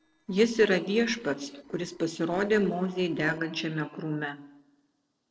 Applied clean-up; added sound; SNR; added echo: neural separator model SepFormer DNS4.